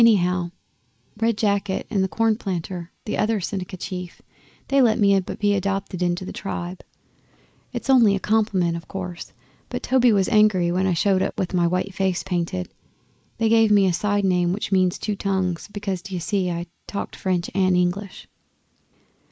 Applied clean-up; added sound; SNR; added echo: neural mask model Resemble Enhance denoiser.